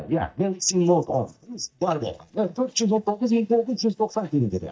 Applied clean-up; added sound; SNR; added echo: neural mask model DeepFilterNet 3.